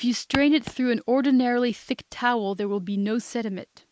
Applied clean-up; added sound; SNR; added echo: none; Walk, footsteps; 8 dB; none.